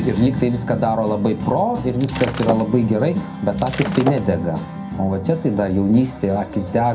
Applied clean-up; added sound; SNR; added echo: none; Shatter; 9 dB; reverberation time 0.3 s.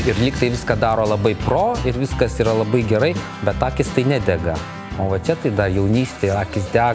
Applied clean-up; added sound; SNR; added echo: none; none; none; none.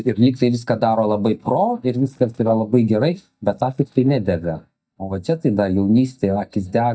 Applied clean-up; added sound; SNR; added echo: neural mask model DeepFilterNet 3.